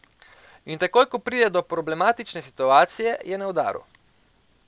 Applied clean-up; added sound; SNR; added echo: none; none; none; none.